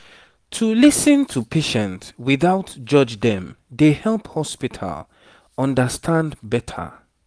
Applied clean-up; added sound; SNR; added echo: none; none; none; none.